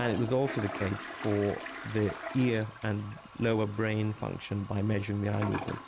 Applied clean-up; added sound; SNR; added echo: none; Toilet flush; 11 dB; none.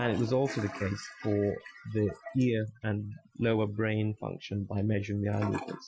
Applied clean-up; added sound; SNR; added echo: classical method Wiener filter.